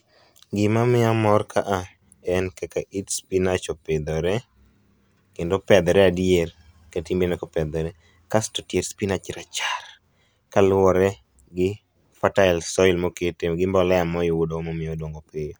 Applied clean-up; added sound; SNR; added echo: none; none; none; none.